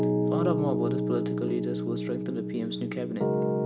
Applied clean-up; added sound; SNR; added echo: none; Piano; -5 dB; reverberation time 0.5 s.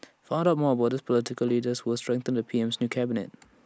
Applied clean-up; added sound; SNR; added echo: none; none; none; none.